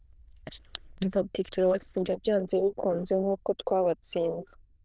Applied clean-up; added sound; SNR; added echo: neural diffusion model UNIVERSE++.